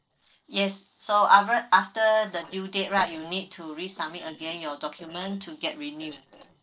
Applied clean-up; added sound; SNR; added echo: neural separator model SepFormer DNS4.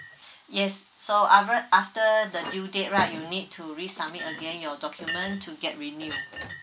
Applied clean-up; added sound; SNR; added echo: none; Chink, clink; 13 dB; none.